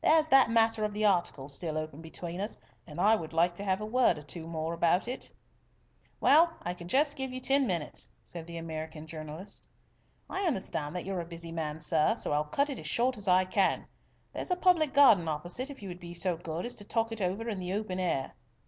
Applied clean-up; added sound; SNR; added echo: none; none; none; none.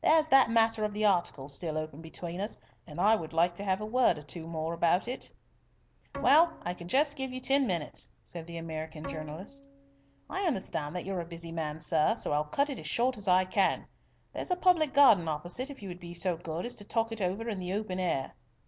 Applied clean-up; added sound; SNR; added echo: none; Bowed string instrument; 18 dB; none.